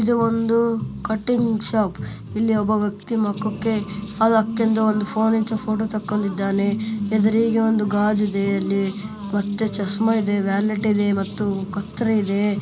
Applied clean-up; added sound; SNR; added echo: none; none; none; none.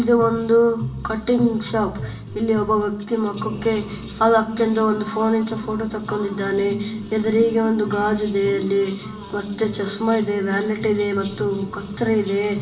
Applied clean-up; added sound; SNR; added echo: none; none; none; reverberation time 0.6 s.